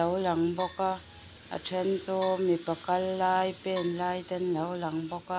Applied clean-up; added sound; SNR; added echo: none; Percussion; 17 dB; none.